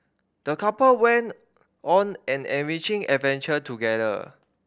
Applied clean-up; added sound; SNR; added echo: none; none; none; none.